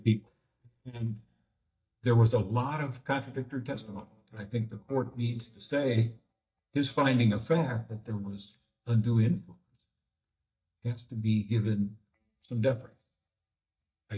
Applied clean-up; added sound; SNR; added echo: neural mask model DeepFilterNet 3.